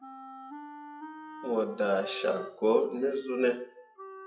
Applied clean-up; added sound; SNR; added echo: classical method WPE with log-MMSE.